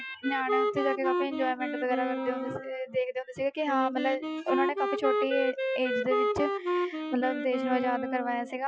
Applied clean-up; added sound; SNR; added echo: classical method Wiener filter.